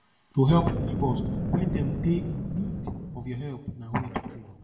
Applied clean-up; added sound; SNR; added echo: none; Boom; 4 dB; reverberation time 0.7 s.